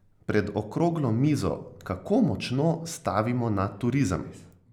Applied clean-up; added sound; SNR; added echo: none; none; none; none.